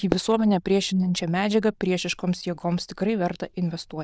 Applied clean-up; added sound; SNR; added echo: neural diffusion model UNIVERSE++.